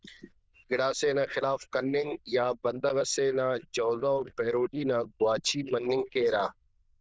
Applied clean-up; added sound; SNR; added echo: neural diffusion model UNIVERSE++.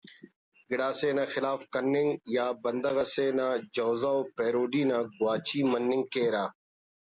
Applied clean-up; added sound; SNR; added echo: none; none; none; none.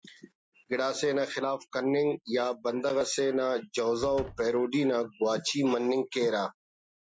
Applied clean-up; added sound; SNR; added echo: classical method Wiener filter.